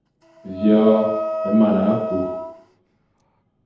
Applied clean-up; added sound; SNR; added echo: none; Wind instrument, woodwind instrument; 6 dB; reverberation time 1.0 s.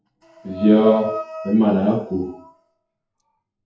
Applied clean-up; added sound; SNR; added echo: classical method WPE with log-MMSE.